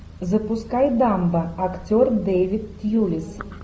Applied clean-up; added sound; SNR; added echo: none; none; none; none.